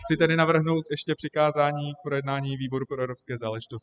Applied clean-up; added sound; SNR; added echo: classical method spectral subtraction.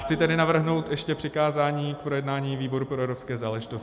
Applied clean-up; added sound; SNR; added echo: none; Piano; 18 dB; none.